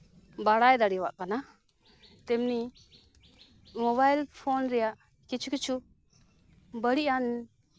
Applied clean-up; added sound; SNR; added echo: none; none; none; none.